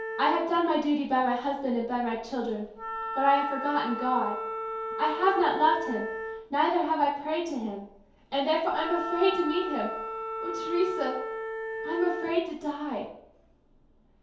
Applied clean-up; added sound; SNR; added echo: none; Wind instrument, woodwind instrument; 8 dB; reverberation time 2.4 s.